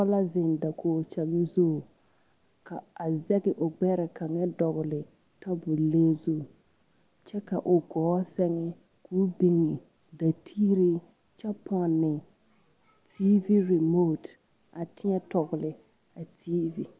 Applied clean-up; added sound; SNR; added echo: none; none; none; none.